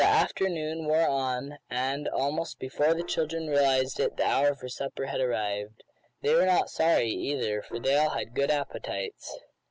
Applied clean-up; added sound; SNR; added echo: none; Gong; 18 dB; none.